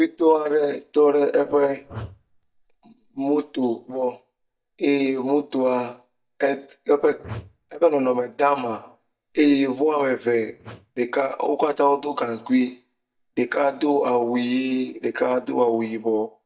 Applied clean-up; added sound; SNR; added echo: neural mask model DeepFilterNet 3.